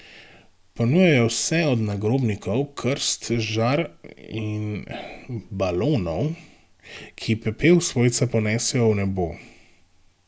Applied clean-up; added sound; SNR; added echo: none; none; none; none.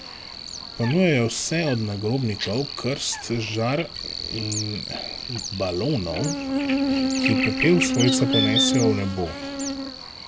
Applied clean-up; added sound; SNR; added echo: none; Buzz; 2 dB; none.